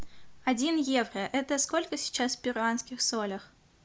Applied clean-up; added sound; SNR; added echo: none; none; none; none.